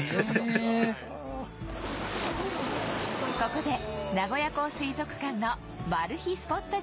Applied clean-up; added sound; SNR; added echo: none; none; none; none.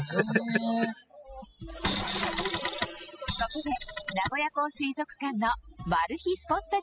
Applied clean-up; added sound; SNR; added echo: classical method spectral subtraction.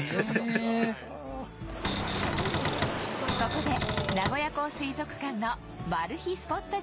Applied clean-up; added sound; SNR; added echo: none; Cupboard open or close; 1 dB; none.